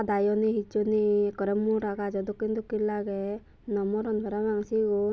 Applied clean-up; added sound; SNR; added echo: none; none; none; none.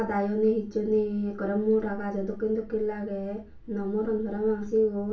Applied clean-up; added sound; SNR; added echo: none; none; none; reverberation time 0.3 s.